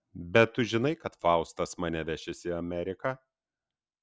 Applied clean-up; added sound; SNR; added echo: none; none; none; none.